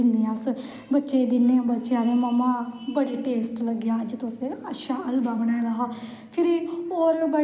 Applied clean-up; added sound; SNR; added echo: none; none; none; none.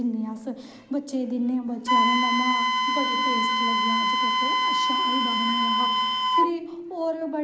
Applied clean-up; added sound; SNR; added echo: none; Wind instrument, woodwind instrument; -5 dB; none.